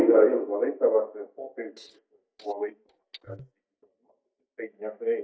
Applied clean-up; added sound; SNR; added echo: neural mask model DeepFilterNet 3.